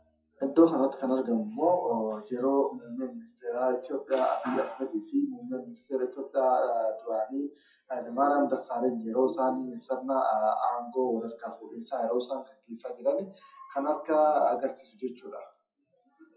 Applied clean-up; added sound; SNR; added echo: classical method WPE with log-MMSE.